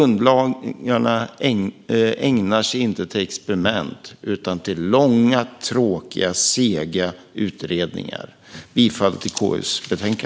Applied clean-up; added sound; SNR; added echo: none; none; none; none.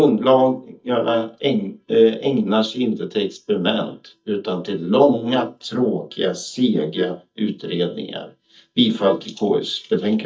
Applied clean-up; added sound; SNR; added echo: neural mask model DeepFilterNet 3.